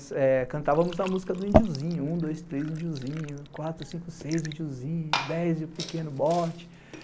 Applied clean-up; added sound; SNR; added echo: none; Fill (with liquid) / Glass; 4 dB; none.